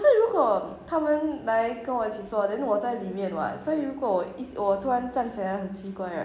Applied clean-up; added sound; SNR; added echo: none; none; none; none.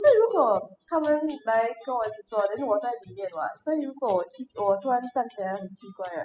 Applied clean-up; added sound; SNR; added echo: classical method spectral subtraction.